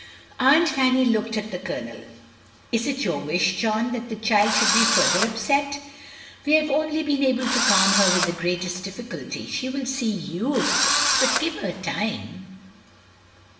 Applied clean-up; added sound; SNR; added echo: none; Engine / Drill; -1 dB; reverberation time 0.8 s.